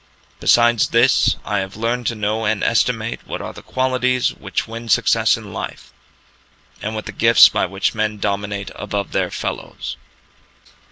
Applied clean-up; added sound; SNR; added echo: none; none; none; none.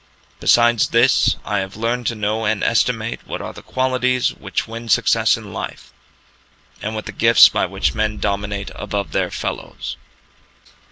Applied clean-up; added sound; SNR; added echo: none; Boom; 10 dB; none.